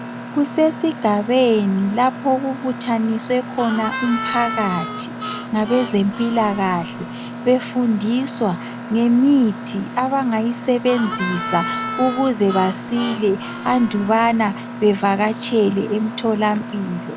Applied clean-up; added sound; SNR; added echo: none; Mechanisms + Harmonica; 9 dB; none.